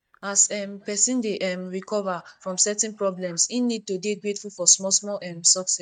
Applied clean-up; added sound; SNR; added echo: neural mask model DeepFilterNet 3.